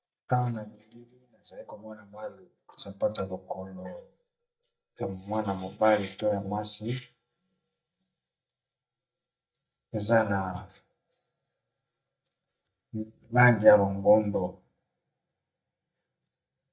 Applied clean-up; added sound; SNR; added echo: neural mask model DeepFilterNet 3.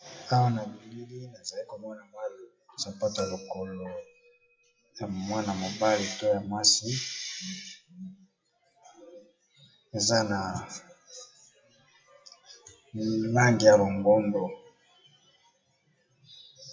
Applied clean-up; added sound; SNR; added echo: classical method WPE with log-MMSE.